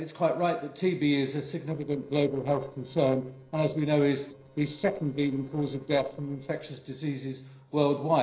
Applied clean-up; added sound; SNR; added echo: neural separator model SepFormer DNS4.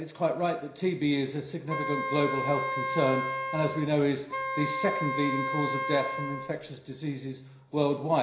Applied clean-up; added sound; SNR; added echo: none; Wind instrument, woodwind instrument; 3 dB; reverberation time 0.5 s.